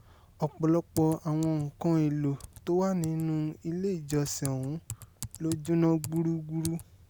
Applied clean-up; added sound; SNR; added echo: none; Typing; 16 dB; none.